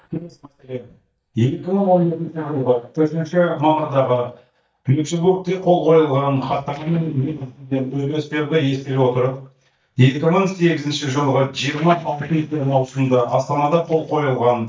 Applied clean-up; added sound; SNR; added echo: neural mask model DeepFilterNet 3.